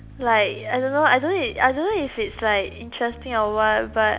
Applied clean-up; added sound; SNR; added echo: none; Bass guitar; 19 dB; none.